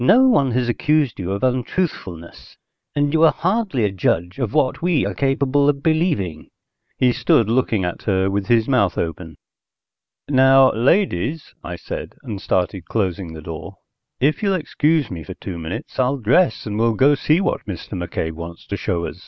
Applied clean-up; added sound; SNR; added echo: none; none; none; none.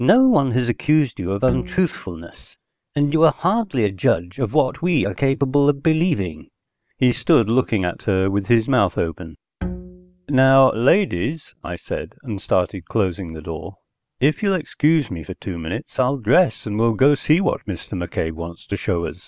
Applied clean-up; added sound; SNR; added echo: none; Bowed string instrument; 12 dB; none.